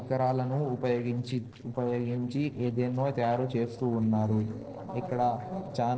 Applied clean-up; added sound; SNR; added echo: neural separator model SepFormer DNS4.